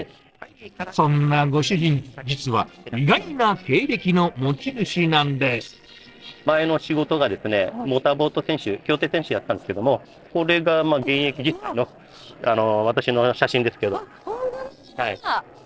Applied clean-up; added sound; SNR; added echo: neural separator model SepFormer DNS4.